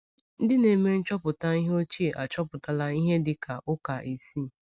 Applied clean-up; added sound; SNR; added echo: none; none; none; none.